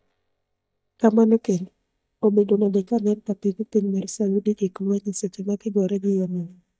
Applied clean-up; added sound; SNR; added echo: neural mask model DeepFilterNet 3.